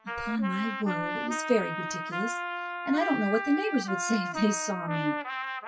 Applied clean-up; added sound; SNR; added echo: classical method WPE with log-MMSE.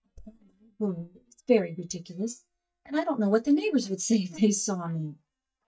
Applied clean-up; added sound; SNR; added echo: neural mask model DeepFilterNet 3.